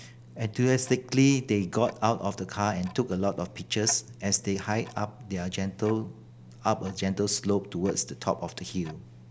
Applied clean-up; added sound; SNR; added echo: none; Tick-tock; 20 dB; none.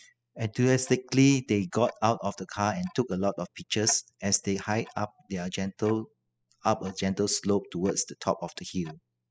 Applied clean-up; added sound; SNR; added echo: classical method spectral subtraction.